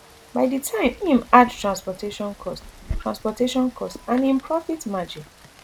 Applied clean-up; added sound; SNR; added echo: none; Rain; 17 dB; none.